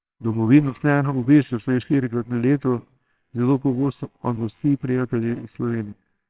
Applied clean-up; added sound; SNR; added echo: neural separator model SepFormer WHAMR!.